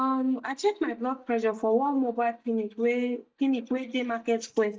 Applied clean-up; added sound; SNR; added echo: neural mask model DeepFilterNet 3.